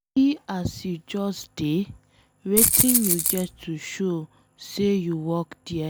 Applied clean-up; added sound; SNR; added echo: none; Rattle (instrument); -4 dB; none.